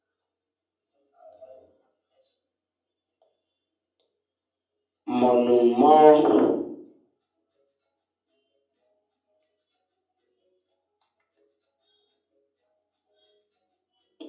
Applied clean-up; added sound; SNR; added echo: none; none; none; reverberation time 0.6 s.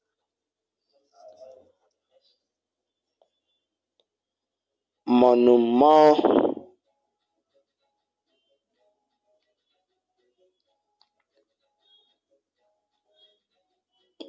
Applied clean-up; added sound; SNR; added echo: none; none; none; none.